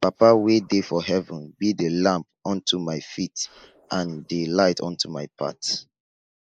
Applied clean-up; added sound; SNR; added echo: neural mask model Resemble Enhance denoiser.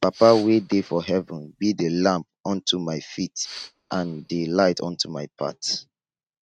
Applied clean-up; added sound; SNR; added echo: neural mask model RNNoise.